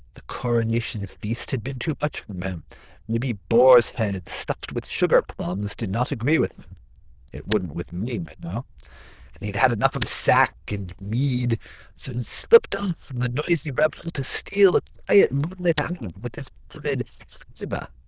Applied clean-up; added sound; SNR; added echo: neural diffusion model UNIVERSE++.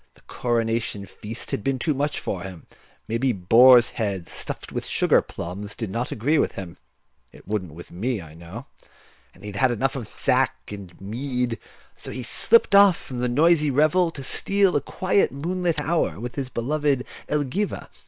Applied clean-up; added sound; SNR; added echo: neural separator model SepFormer WHAM!.